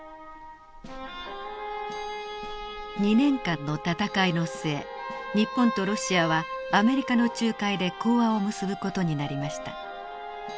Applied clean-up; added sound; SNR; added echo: none; none; none; none.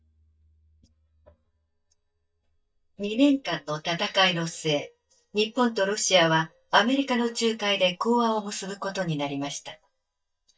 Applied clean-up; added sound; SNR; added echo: neural mask model DeepFilterNet 3.